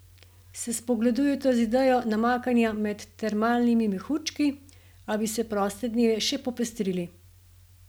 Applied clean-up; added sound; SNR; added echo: none; none; none; none.